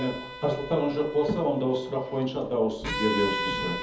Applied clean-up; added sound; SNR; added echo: none; Bowed string instrument; 8 dB; reverberation time 0.7 s.